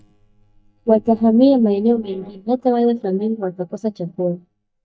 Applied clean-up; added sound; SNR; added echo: neural mask model DeepFilterNet 3.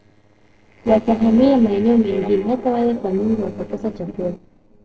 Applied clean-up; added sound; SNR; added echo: neural separator model SepFormer DNS4.